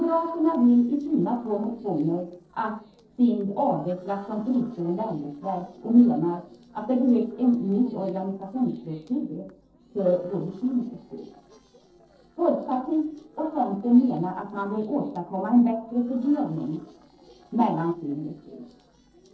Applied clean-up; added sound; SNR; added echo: neural separator model SepFormer DNS4.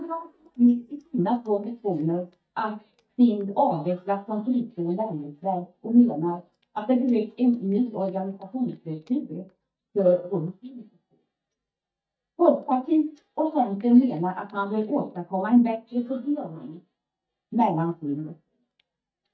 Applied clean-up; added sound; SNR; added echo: neural mask model DeepFilterNet 3.